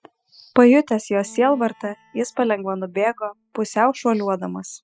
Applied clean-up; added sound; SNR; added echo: classical method spectral subtraction.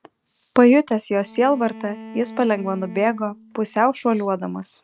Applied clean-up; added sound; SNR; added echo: neural mask model RNNoise.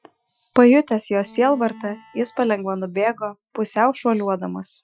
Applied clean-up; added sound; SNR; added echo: classical method Wiener filter.